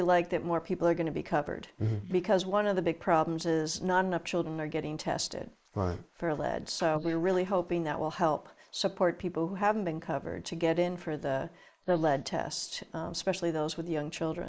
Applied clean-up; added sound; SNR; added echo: neural mask model Resemble Enhance denoiser.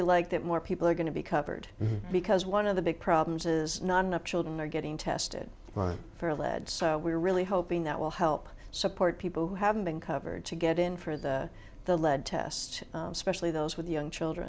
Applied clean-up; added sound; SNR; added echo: none; none; none; none.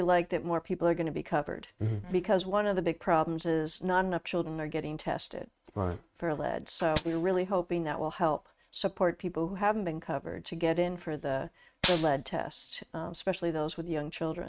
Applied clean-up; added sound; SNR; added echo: neural mask model RNNoise.